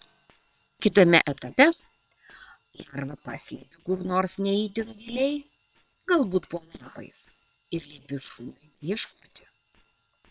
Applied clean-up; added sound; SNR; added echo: neural separator model SepFormer WHAM!.